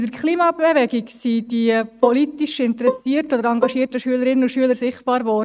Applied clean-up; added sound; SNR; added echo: neural mask model RNNoise.